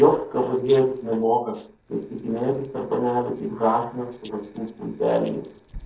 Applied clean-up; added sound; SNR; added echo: neural separator model SepFormer DNS4.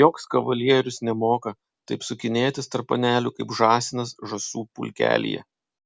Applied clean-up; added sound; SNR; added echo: none; none; none; none.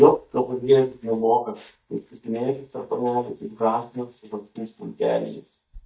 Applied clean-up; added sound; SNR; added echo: neural mask model DeepFilterNet 3.